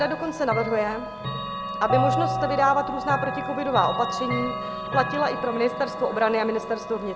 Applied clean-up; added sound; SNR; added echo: none; Chime / Clock; 4 dB; none.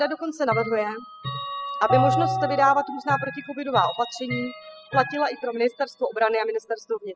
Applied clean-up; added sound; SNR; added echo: classical method spectral subtraction.